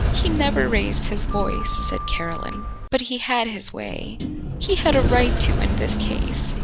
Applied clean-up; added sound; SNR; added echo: none; Sliding door; -1 dB; none.